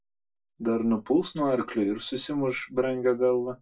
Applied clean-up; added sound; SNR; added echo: none; none; none; reverberation time 0.1 s.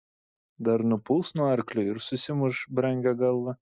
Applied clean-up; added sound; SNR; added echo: none; none; none; none.